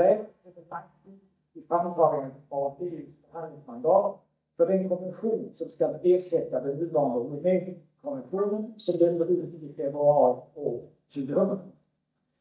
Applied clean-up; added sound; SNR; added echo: neural mask model DeepFilterNet 3.